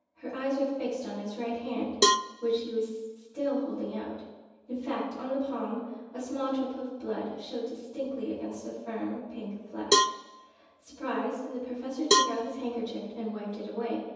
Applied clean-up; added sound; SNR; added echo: none; Cowbell; -3 dB; reverberation time 1.1 s.